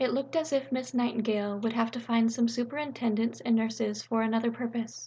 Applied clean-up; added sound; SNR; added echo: none; none; none; none.